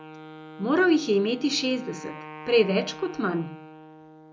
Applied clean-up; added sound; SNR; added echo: none; Wind instrument, woodwind instrument; 16 dB; none.